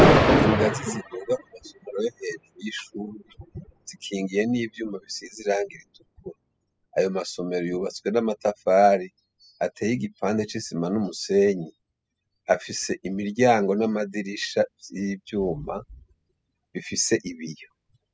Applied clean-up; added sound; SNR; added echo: classical method spectral subtraction.